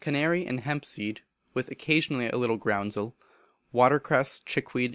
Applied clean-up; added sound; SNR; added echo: none; none; none; none.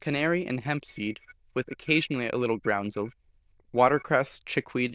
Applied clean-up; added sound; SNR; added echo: neural diffusion model UNIVERSE++.